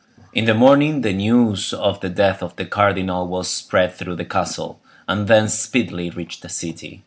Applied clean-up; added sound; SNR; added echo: none; none; none; none.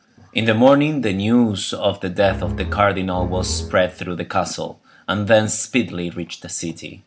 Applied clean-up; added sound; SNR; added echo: none; Bowed string instrument; 7 dB; none.